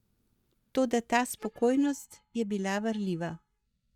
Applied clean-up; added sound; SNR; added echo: neural mask model DeepFilterNet 3.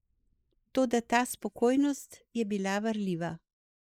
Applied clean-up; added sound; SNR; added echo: neural mask model Resemble Enhance denoiser.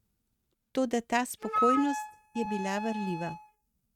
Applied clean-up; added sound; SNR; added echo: neural mask model RNNoise.